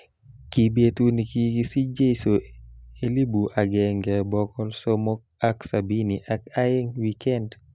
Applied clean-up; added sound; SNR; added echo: none; none; none; none.